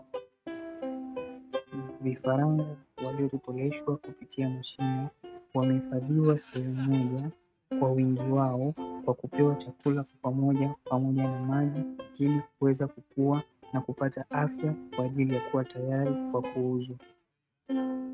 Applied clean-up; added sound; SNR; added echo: neural mask model RNNoise.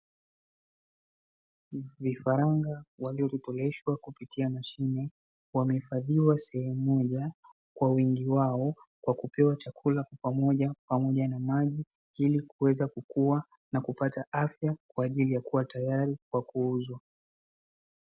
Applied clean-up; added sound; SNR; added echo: none; none; none; none.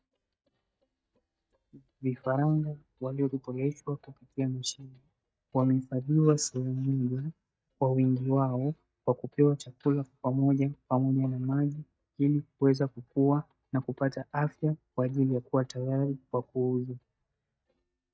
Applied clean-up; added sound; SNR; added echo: neural mask model DeepFilterNet 3.